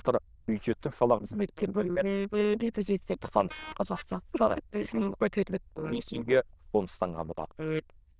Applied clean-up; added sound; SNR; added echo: neural diffusion model UNIVERSE++.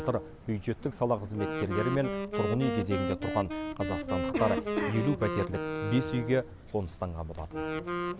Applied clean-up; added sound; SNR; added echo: none; Cough + Wind instrument, woodwind instrument; 3 dB; none.